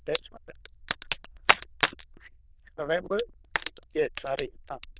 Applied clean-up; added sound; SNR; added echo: neural diffusion model UNIVERSE++.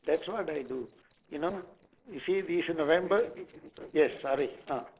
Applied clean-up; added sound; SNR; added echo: neural separator model SepFormer DNS4.